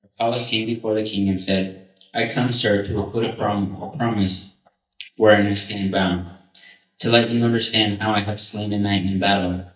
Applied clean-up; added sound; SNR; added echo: neural mask model DeepFilterNet 3.